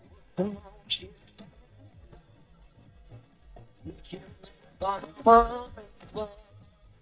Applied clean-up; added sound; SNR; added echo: neural mask model DeepFilterNet 3.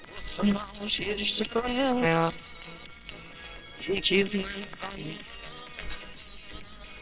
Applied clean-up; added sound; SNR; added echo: neural separator model SepFormer WHAMR!.